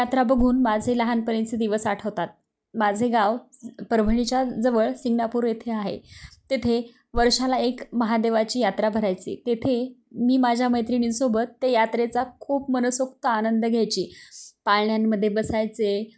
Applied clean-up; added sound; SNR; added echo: none; Thump, thud; 12 dB; none.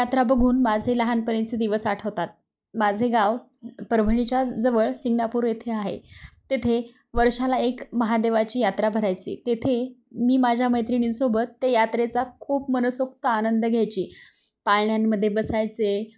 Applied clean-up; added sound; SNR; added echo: neural mask model Resemble Enhance denoiser.